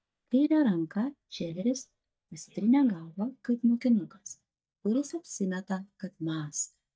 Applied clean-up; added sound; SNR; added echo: neural mask model DeepFilterNet 3.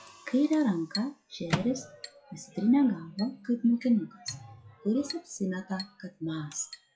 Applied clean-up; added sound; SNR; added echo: classical method log-MMSE.